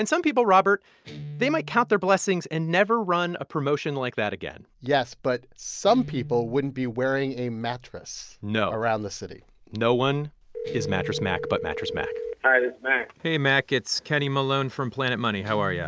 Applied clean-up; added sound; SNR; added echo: none; Guitar; 20 dB; none.